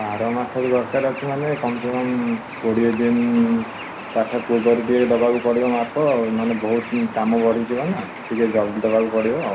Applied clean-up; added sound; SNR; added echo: none; Bird; 13 dB; reverberation time 0.4 s.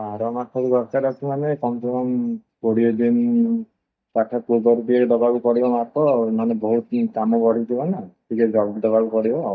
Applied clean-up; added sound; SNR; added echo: neural mask model DeepFilterNet 3.